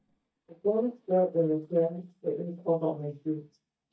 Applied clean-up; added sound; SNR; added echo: neural mask model DeepFilterNet 3.